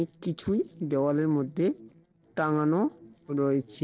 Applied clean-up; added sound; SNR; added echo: neural separator model SepFormer DNS4.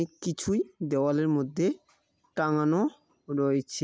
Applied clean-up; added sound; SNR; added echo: none; none; none; none.